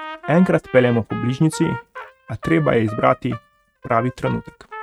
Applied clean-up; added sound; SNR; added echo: neural mask model RNNoise.